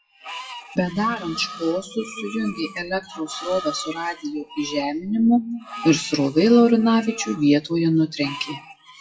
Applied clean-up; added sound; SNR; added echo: classical method WPE with log-MMSE.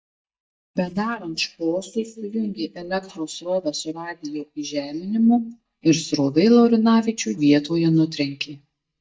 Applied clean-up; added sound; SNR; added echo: neural mask model DeepFilterNet 3.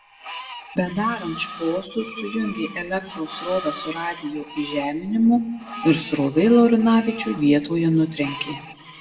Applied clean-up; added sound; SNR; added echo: none; Screech; 16 dB; reverberation time 1.3 s.